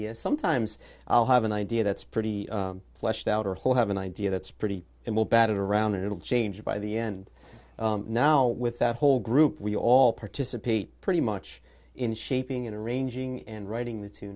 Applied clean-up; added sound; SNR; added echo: none; none; none; none.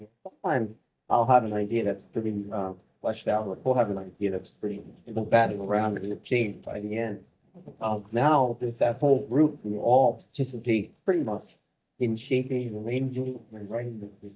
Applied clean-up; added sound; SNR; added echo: neural mask model DeepFilterNet 3.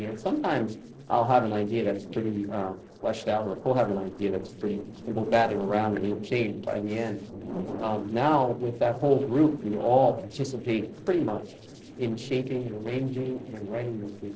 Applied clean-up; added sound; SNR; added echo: neural separator model SepFormer DNS4.